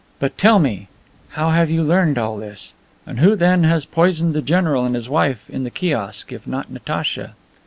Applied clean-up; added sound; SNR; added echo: none; none; none; none.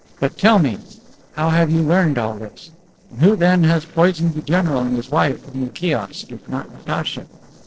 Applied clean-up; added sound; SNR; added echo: neural separator model SepFormer DNS4.